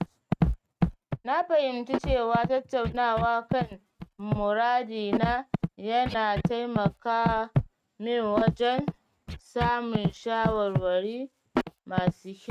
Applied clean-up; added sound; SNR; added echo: neural mask model RNNoise.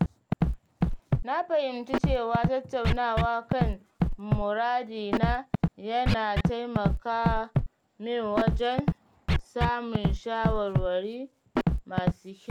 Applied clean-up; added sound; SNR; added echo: none; Scratching (performance technique); -2 dB; none.